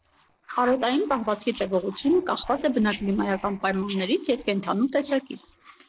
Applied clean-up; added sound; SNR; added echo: neural separator model SepFormer DNS4.